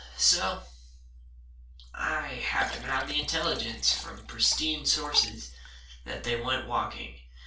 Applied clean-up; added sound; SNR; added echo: none; Liquid; 15 dB; reverberation time 0.3 s.